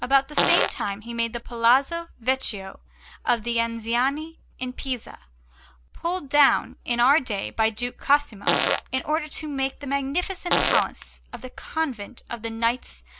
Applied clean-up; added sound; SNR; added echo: none; Fart; 0 dB; none.